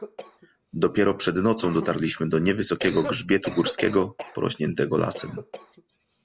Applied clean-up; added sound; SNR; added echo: none; Cough; 14 dB; none.